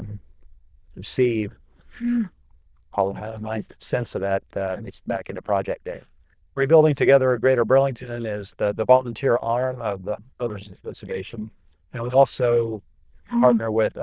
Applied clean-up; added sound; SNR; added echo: neural diffusion model UNIVERSE++.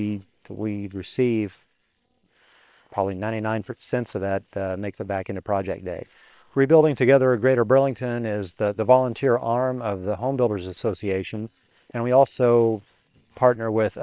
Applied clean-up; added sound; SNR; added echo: neural separator model SepFormer WHAM!.